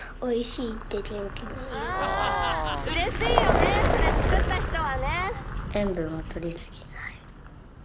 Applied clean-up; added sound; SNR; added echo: none; Vehicle; -2 dB; none.